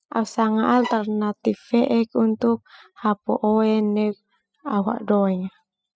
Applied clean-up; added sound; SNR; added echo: classical method spectral subtraction.